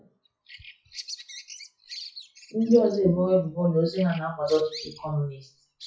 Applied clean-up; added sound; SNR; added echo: classical method WPE with log-MMSE.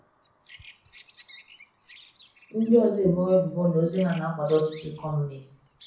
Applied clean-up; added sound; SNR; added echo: none; Bird vocalization, bird call, bird song; 19 dB; reverberation time 0.5 s.